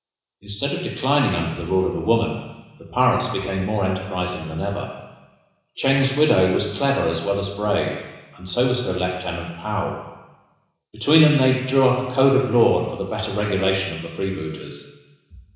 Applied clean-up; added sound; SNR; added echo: none; none; none; reverberation time 1.0 s.